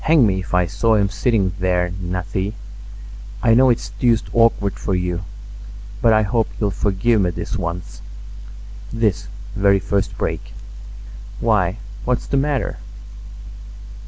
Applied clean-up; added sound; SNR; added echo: none; none; none; none.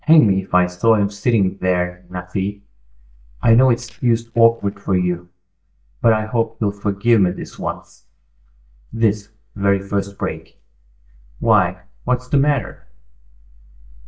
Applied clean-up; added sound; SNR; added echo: neural mask model DeepFilterNet 3.